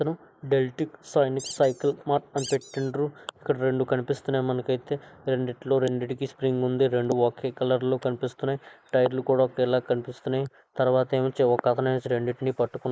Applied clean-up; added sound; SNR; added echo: neural mask model Resemble Enhance denoiser.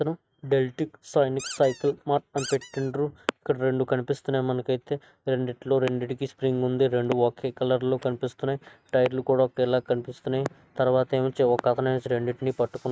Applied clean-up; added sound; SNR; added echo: neural mask model RNNoise.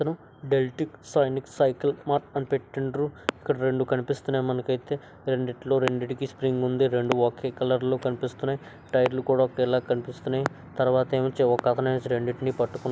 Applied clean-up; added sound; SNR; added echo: none; none; none; none.